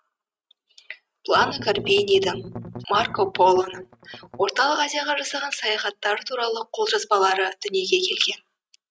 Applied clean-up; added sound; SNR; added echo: neural mask model RNNoise.